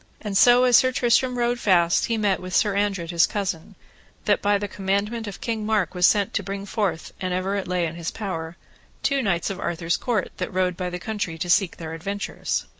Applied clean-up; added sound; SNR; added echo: none; none; none; none.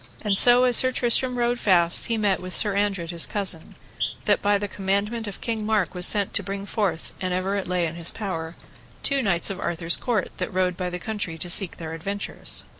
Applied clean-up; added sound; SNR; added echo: none; Insect; 11 dB; none.